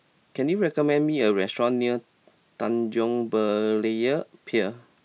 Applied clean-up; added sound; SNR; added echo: none; none; none; none.